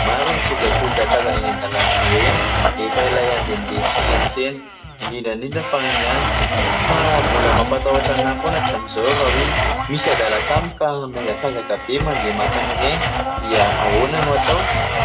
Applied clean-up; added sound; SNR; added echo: none; Domestic sounds, home sounds; -3 dB; reverberation time 0.6 s.